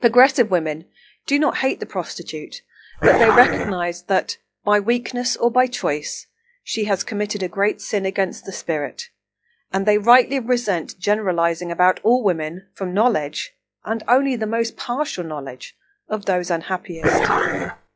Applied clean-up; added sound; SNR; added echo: classical method log-MMSE.